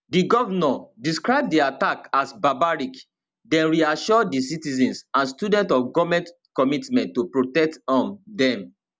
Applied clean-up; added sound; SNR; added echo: none; none; none; none.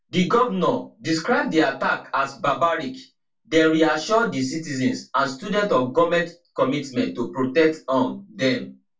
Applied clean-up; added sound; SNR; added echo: none; none; none; reverberation time 0.2 s.